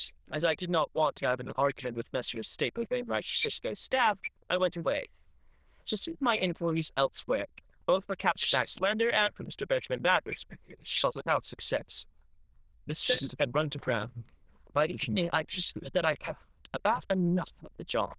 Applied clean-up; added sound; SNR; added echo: neural diffusion model UNIVERSE++.